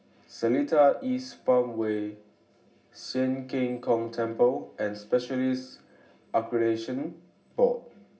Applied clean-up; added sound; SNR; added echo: none; none; none; reverberation time 0.4 s.